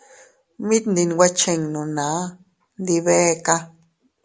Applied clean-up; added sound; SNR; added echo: none; none; none; none.